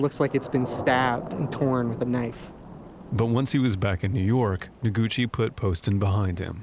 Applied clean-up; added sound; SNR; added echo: none; Thunder / Rain; 14 dB; none.